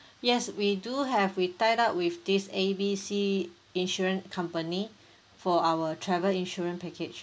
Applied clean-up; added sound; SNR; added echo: none; none; none; none.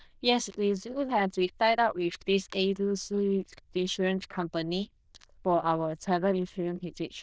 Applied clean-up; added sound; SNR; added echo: neural diffusion model UNIVERSE++.